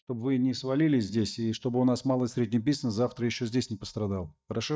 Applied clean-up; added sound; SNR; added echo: neural mask model DeepFilterNet 3.